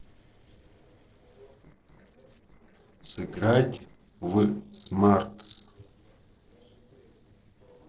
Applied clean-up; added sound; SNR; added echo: neural separator model SepFormer DNS4.